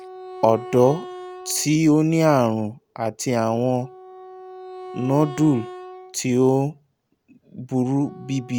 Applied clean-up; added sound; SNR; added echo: none; Wind instrument, woodwind instrument; 17 dB; none.